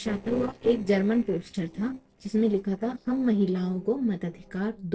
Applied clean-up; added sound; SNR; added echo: neural separator model SepFormer DNS4.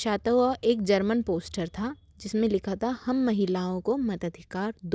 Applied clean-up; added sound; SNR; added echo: none; none; none; none.